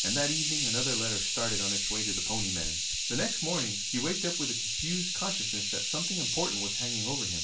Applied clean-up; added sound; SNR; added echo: none; Hiss; -5 dB; reverberation time 0.3 s.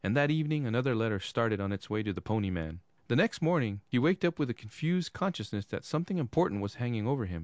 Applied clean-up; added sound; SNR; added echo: none; none; none; none.